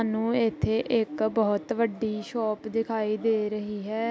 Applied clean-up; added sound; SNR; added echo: none; none; none; none.